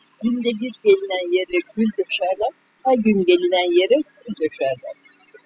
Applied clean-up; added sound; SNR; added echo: classical method spectral subtraction.